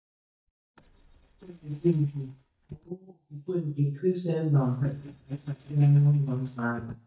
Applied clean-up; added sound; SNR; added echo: neural mask model DeepFilterNet 3.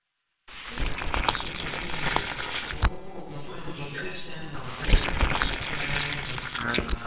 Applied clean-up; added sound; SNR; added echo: neural separator model SepFormer WHAMR!.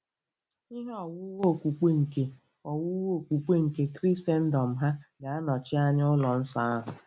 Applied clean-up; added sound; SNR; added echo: none; none; none; none.